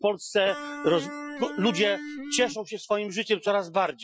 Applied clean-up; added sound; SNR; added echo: classical method Wiener filter.